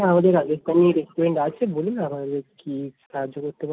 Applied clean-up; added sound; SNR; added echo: none; none; none; none.